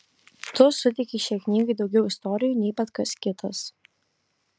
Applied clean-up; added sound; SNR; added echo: none; none; none; none.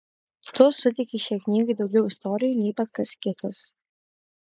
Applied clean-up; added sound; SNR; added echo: neural mask model Resemble Enhance denoiser.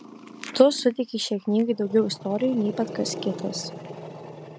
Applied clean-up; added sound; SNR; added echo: none; Growling; 14 dB; none.